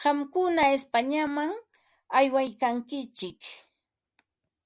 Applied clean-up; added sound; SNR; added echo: none; none; none; none.